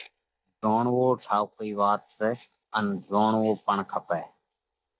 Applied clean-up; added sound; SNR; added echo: neural mask model DeepFilterNet 3.